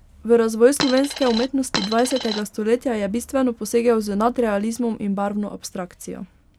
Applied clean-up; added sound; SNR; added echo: none; Coin (dropping); 7 dB; none.